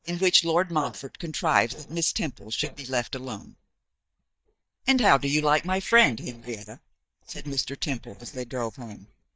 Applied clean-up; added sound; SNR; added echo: neural mask model DeepFilterNet 3.